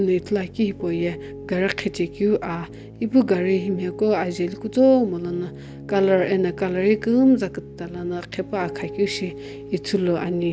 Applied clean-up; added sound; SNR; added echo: none; Piano; 14 dB; none.